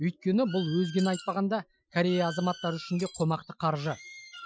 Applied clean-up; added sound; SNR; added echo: classical method Wiener filter.